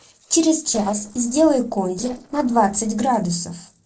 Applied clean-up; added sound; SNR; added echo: neural separator model SepFormer DNS4.